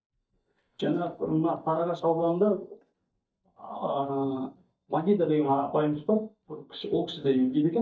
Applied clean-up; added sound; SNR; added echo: neural mask model DeepFilterNet 3.